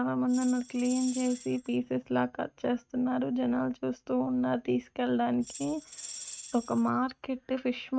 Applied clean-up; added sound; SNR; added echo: neural mask model RNNoise.